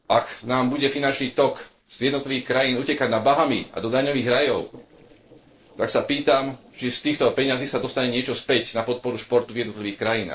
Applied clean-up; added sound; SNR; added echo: neural separator model SepFormer DNS4.